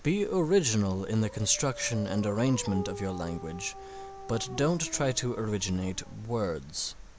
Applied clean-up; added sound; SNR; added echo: none; Dog; 15 dB; none.